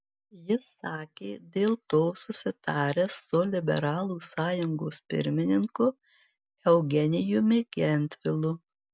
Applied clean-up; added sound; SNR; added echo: none; none; none; none.